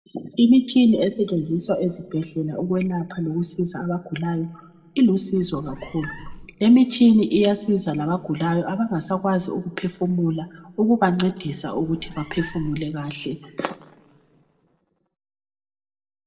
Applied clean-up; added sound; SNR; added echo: none; Meow; 17 dB; reverberation time 1.1 s.